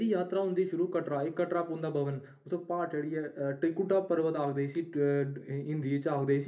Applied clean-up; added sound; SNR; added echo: none; none; none; reverberation time 0.3 s.